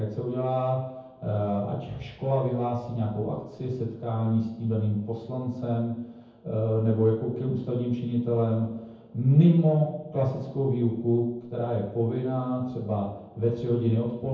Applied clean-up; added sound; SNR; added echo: none; none; none; reverberation time 0.9 s.